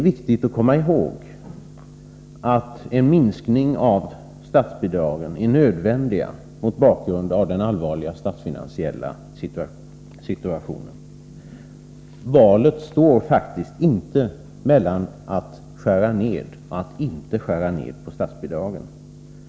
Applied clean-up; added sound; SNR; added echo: none; none; none; none.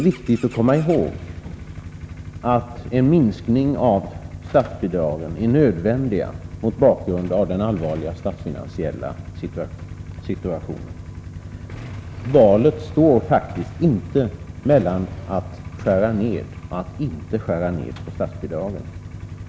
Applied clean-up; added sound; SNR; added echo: none; Idling / Engine starting / Motorcycle / Accelerating, revving, vroom; 13 dB; none.